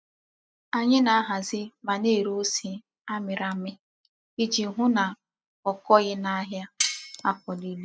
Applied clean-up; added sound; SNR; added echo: classical method spectral subtraction.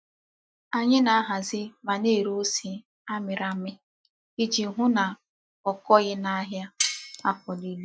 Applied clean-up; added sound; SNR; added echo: classical method Wiener filter.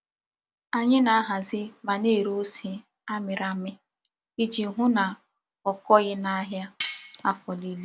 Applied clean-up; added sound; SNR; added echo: none; Cutlery, silverware; 5 dB; none.